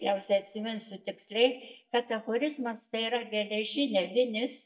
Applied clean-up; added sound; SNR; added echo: neural mask model DeepFilterNet 3.